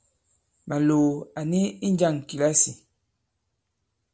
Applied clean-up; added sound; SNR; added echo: none; none; none; none.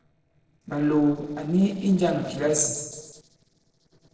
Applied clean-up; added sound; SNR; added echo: neural separator model SepFormer DNS4.